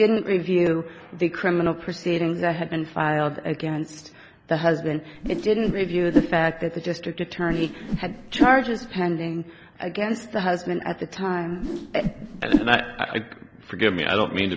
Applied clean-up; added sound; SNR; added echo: none; Whoosh, swoosh, swish; 2 dB; none.